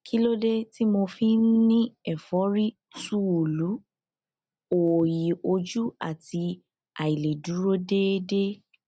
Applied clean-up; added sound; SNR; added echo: none; none; none; none.